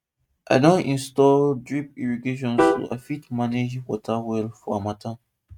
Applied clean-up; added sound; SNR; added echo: neural mask model RNNoise.